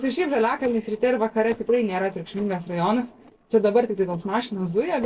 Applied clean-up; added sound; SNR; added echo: neural separator model SepFormer DNS4.